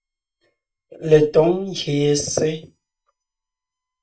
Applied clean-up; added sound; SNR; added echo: neural mask model DeepFilterNet 3.